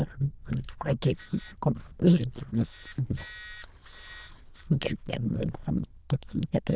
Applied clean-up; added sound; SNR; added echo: neural diffusion model UNIVERSE++.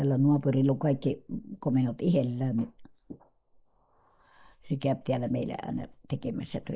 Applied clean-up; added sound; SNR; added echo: neural mask model Resemble Enhance denoiser.